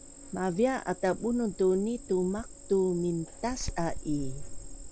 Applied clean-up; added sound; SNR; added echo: none; Cricket; 9 dB; none.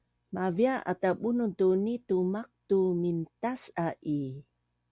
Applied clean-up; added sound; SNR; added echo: none; none; none; none.